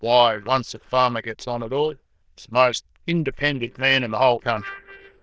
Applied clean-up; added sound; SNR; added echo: neural diffusion model UNIVERSE++.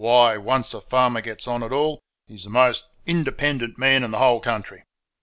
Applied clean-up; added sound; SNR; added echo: none; none; none; none.